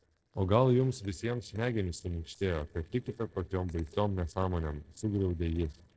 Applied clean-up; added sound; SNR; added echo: neural separator model SepFormer DNS4.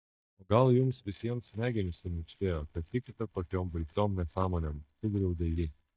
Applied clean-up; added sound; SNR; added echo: neural mask model DeepFilterNet 3.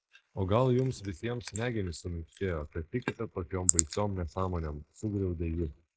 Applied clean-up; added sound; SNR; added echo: neural mask model Resemble Enhance denoiser.